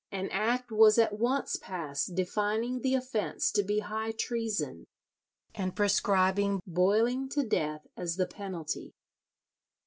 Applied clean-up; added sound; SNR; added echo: none; none; none; none.